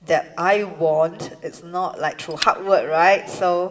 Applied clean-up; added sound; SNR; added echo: none; Fire; 19 dB; reverberation time 1.0 s.